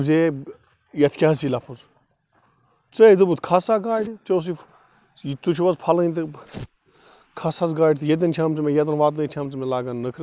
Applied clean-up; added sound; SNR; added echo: neural mask model Resemble Enhance denoiser.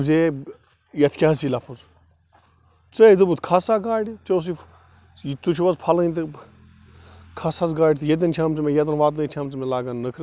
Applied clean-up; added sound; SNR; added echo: none; none; none; none.